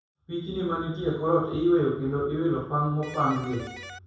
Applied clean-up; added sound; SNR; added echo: none; Electric guitar; 14 dB; reverberation time 0.7 s.